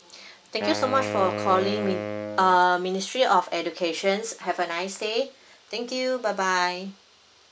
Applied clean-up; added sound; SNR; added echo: none; Wind instrument, woodwind instrument; 7 dB; none.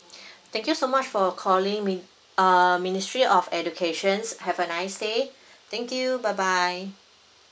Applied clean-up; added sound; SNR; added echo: none; none; none; none.